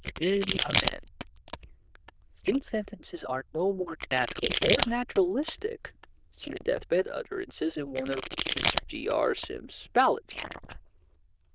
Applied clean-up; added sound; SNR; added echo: neural diffusion model UNIVERSE++.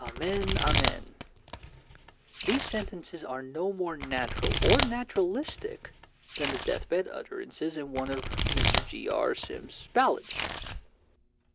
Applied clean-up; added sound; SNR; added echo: none; Domestic sounds, home sounds; 1 dB; none.